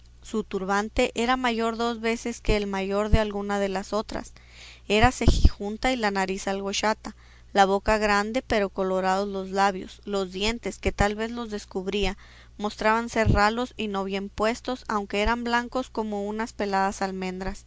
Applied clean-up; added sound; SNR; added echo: none; none; none; none.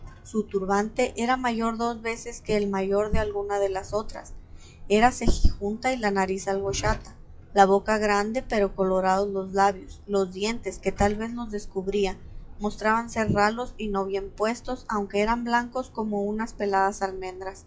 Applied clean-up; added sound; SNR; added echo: classical method WPE with log-MMSE.